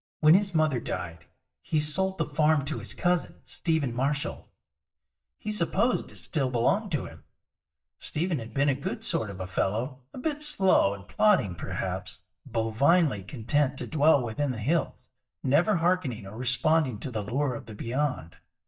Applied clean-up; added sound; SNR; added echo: neural mask model DeepFilterNet 3.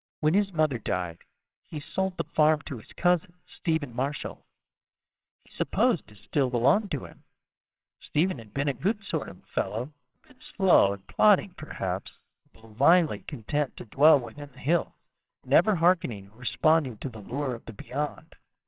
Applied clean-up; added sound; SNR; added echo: neural separator model SepFormer WHAMR!.